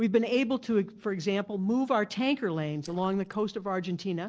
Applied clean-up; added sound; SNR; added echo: neural separator model SepFormer DNS4.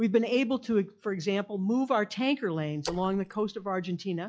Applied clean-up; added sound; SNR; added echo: classical method log-MMSE.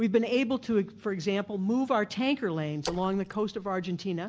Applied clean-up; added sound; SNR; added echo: none; Splash, splatter; 14 dB; none.